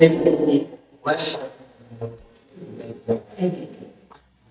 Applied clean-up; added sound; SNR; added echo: neural mask model DeepFilterNet 3.